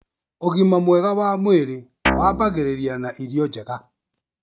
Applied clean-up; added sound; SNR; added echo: neural mask model RNNoise.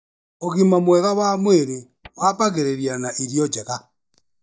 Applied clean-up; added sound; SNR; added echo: neural mask model DeepFilterNet 3.